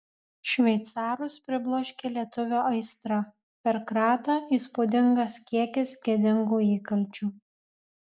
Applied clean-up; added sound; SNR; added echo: none; none; none; none.